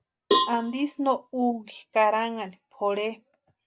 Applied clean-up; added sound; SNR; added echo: none; Cowbell; 2 dB; none.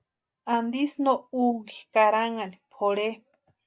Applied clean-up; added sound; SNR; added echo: none; none; none; none.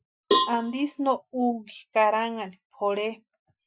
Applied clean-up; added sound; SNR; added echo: classical method Wiener filter.